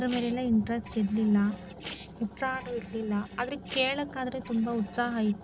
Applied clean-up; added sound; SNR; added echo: none; Printer; 18 dB; none.